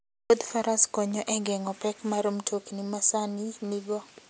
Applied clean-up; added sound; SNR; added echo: none; none; none; none.